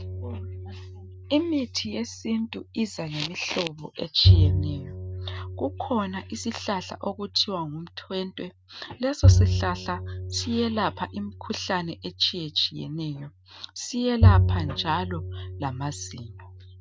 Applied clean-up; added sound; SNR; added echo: none; Bowed string instrument; -3 dB; none.